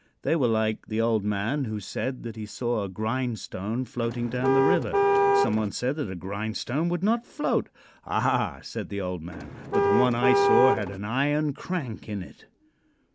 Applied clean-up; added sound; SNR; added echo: none; Car; -4 dB; none.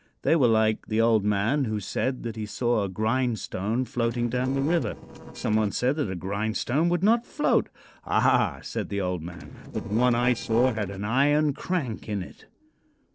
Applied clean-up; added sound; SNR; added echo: neural separator model SepFormer DNS4.